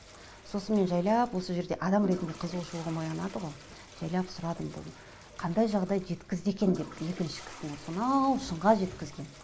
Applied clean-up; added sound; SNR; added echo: none; Toilet flush; 17 dB; none.